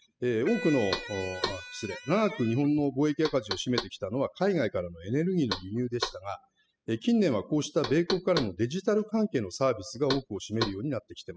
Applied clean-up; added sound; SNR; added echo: classical method spectral subtraction.